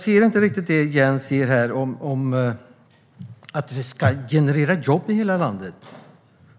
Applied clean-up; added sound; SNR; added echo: none; none; none; none.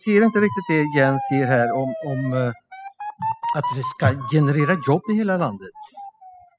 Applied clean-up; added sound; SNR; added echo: classical method spectral subtraction.